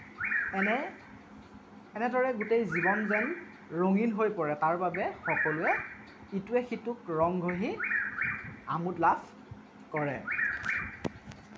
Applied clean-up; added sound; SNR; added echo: none; Bird vocalization, bird call, bird song; 5 dB; none.